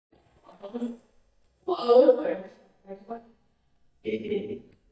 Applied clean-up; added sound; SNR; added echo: neural mask model DeepFilterNet 3.